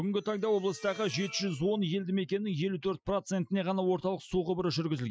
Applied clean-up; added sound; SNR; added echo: classical method Wiener filter.